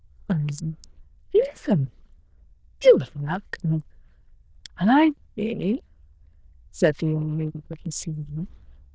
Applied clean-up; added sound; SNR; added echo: neural diffusion model UNIVERSE++.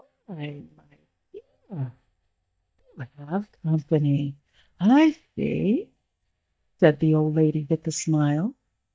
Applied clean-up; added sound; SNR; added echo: neural mask model DeepFilterNet 3.